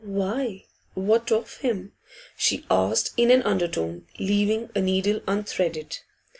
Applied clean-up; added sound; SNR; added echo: none; none; none; none.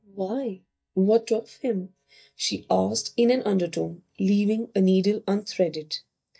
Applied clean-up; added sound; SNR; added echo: neural mask model DeepFilterNet 3.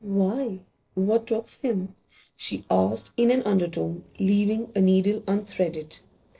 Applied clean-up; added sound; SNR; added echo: neural separator model SepFormer DNS4.